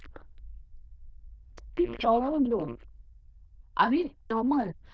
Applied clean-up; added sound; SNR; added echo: neural diffusion model UNIVERSE++.